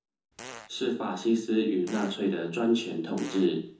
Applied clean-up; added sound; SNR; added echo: none; Fart; 17 dB; reverberation time 0.6 s.